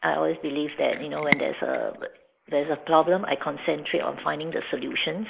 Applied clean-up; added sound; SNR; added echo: neural mask model Resemble Enhance denoiser.